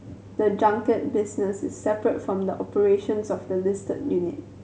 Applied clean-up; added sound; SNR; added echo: none; none; none; none.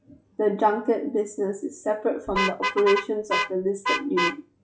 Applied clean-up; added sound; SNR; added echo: classical method log-MMSE.